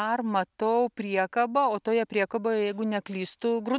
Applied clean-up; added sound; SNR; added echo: none; none; none; none.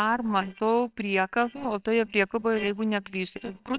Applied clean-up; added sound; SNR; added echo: neural separator model SepFormer WHAMR!.